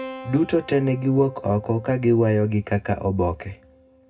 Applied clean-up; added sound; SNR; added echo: none; Keyboard (musical); 19 dB; reverberation time 0.2 s.